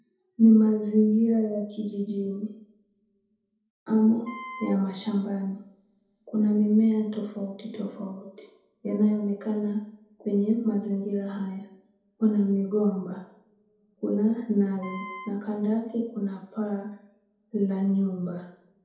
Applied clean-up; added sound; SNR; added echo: none; Wind instrument, woodwind instrument; 14 dB; reverberation time 0.8 s.